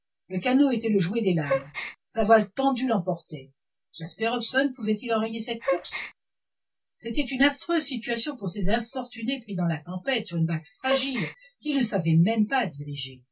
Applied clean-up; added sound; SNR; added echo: none; Gasp; 9 dB; reverberation time 0.1 s.